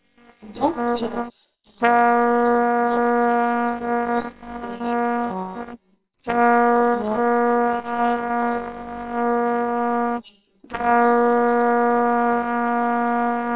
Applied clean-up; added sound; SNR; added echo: neural separator model SepFormer WHAMR!.